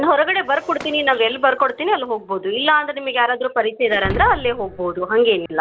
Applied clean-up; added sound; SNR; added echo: none; Shatter; 17 dB; none.